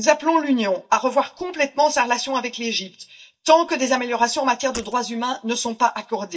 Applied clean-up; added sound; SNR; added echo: neural mask model DeepFilterNet 3.